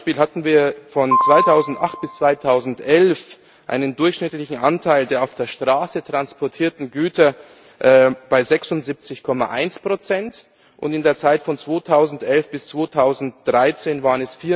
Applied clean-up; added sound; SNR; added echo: none; Piano; 3 dB; none.